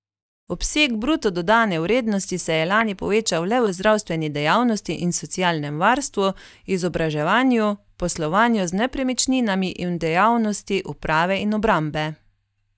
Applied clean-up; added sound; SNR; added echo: neural mask model DeepFilterNet 3.